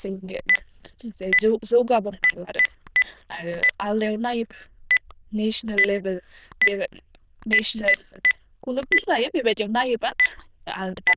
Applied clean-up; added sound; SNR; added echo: neural diffusion model UNIVERSE++.